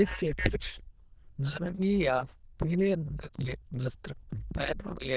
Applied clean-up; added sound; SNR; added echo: neural diffusion model UNIVERSE++.